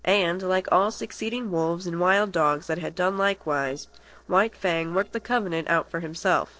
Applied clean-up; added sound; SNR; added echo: neural separator model SepFormer DNS4.